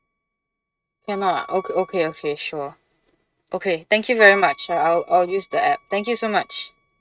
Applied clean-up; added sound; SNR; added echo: neural mask model RNNoise.